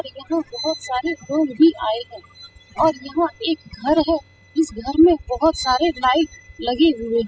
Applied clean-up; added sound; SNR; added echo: classical method spectral subtraction.